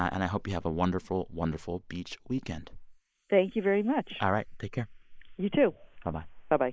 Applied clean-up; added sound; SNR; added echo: neural mask model Resemble Enhance denoiser.